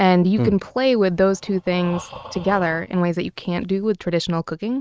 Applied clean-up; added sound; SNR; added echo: neural mask model RNNoise.